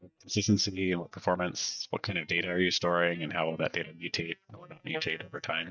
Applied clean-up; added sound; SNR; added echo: neural mask model DeepFilterNet 3.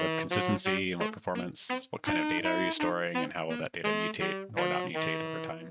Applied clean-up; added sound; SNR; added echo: neural mask model RNNoise.